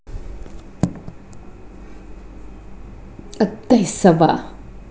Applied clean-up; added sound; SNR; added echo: none; none; none; none.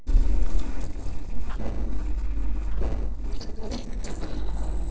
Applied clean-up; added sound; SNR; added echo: neural separator model SepFormer DNS4.